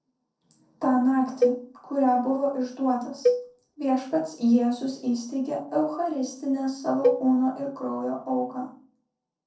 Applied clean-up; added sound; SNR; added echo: neural separator model SepFormer DNS4.